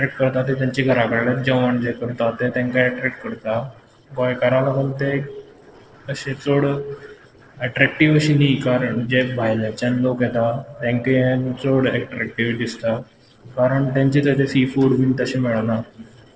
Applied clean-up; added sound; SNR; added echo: neural separator model SepFormer DNS4.